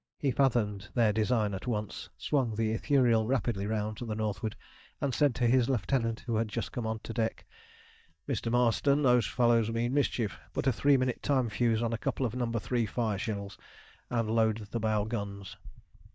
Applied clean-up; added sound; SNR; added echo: neural mask model DeepFilterNet 3.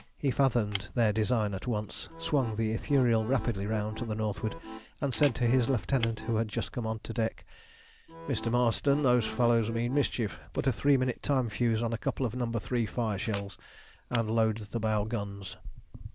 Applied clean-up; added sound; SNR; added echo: none; Camera + Accordion; 15 dB; none.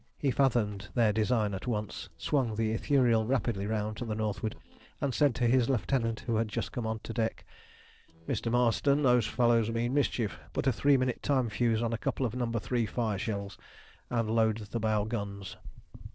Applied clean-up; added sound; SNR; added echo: neural separator model SepFormer DNS4.